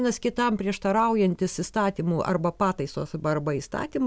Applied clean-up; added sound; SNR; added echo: none; none; none; none.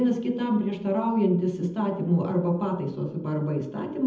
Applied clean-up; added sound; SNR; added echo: none; none; none; reverberation time 0.8 s.